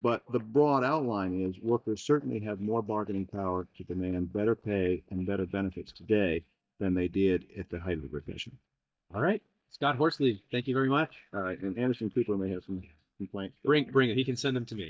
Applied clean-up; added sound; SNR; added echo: neural mask model DeepFilterNet 3.